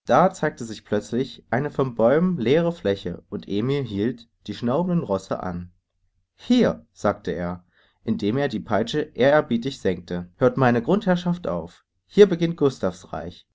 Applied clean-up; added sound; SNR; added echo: none; none; none; none.